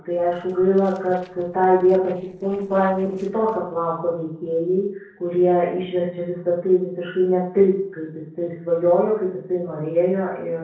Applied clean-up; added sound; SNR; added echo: neural separator model SepFormer DNS4.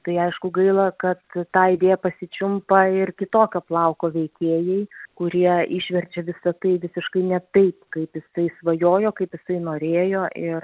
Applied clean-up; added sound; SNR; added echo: none; none; none; none.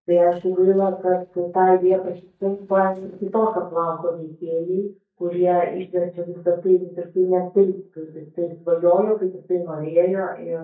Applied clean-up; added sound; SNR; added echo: neural mask model DeepFilterNet 3.